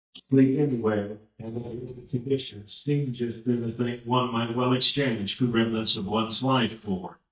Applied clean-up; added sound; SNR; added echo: neural mask model DeepFilterNet 3.